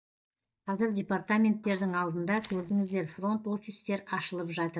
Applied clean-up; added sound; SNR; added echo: neural mask model DeepFilterNet 3.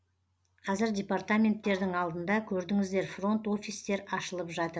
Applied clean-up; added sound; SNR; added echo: none; none; none; none.